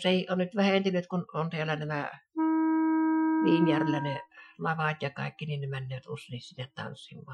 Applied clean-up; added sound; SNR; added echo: classical method Wiener filter.